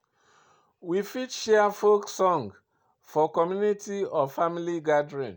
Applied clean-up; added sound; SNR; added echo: none; none; none; none.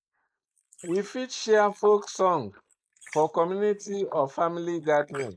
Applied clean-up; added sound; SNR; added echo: neural mask model Resemble Enhance denoiser.